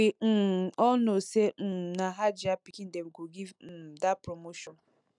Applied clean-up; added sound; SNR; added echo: none; none; none; none.